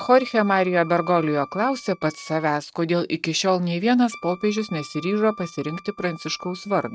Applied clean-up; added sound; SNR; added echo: neural mask model RNNoise.